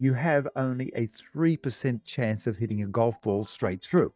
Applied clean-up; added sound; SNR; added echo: neural mask model DeepFilterNet 3.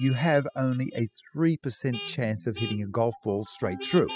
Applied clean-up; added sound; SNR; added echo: classical method spectral subtraction.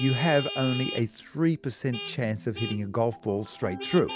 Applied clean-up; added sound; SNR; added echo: none; Vehicle horn, car horn, honking; 12 dB; none.